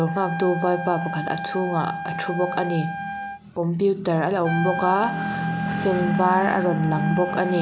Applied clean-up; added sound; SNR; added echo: none; Trumpet; 8 dB; none.